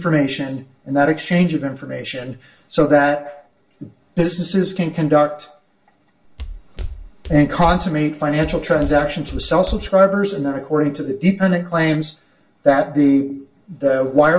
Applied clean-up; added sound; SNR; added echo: none; Walk, footsteps; 10 dB; reverberation time 0.2 s.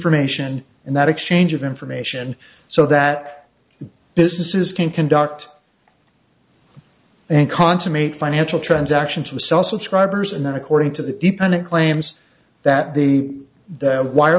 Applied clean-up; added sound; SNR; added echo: none; none; none; none.